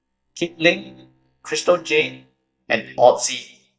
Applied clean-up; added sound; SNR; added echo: neural mask model DeepFilterNet 3.